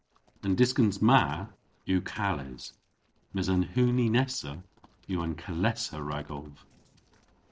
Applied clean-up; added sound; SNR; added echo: neural separator model SepFormer DNS4.